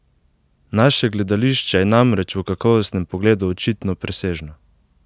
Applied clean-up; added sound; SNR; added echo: none; none; none; none.